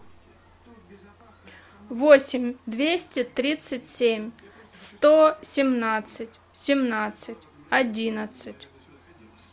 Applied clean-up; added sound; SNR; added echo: none; none; none; none.